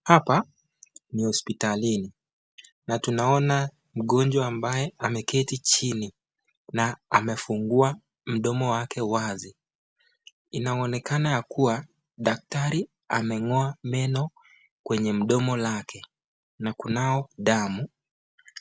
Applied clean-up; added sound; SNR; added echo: none; none; none; none.